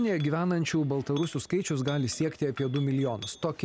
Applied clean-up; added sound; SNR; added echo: none; Chink, clink; 20 dB; none.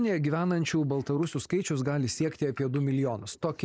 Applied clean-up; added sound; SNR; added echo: neural mask model Resemble Enhance denoiser.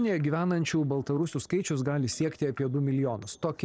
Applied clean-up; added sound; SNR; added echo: neural separator model SepFormer DNS4.